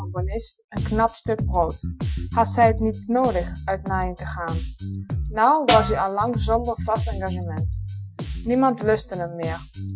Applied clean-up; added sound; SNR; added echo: classical method Wiener filter.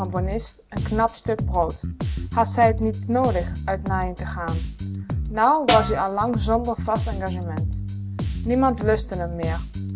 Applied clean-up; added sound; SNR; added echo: none; Bass guitar + Snare drum; 3 dB; none.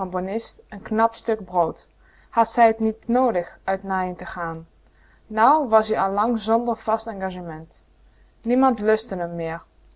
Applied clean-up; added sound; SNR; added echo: none; none; none; none.